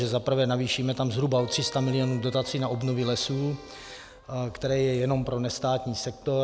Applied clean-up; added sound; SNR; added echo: none; Accordion + Wind instrument, woodwind instrument; 19 dB; none.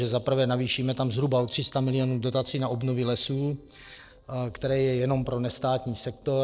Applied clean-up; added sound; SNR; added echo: neural separator model SepFormer DNS4.